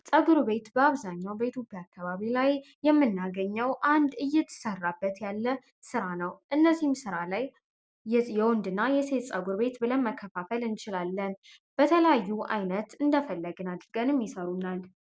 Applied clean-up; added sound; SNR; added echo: none; none; none; none.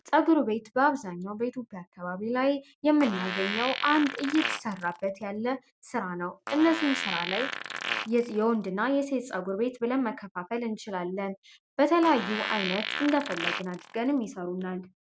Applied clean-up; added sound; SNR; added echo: none; Fart; 7 dB; none.